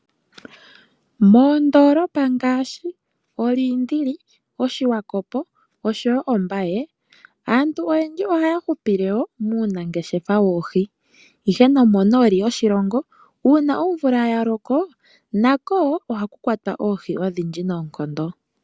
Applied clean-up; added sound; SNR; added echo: none; none; none; none.